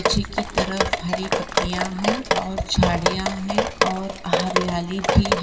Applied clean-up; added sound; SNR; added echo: none; Drip; -1 dB; reverberation time 1.7 s.